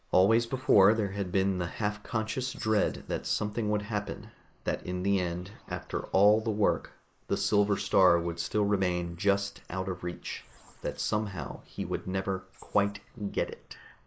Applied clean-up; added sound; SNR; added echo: neural mask model Resemble Enhance denoiser.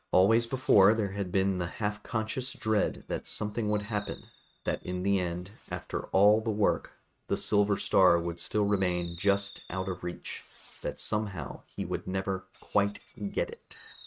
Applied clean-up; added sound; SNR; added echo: neural mask model RNNoise.